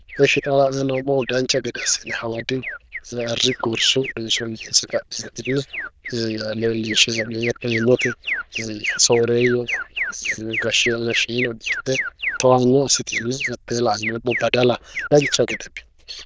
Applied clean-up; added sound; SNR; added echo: neural diffusion model UNIVERSE++.